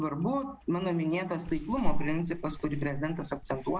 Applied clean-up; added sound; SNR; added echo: none; Clock; 2 dB; none.